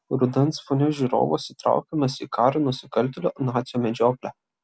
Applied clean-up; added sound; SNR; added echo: none; none; none; none.